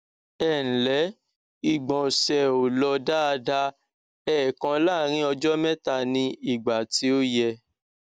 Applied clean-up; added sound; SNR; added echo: none; none; none; none.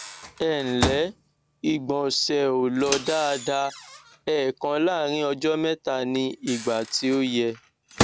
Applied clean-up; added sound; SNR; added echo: none; Microwave oven; 8 dB; none.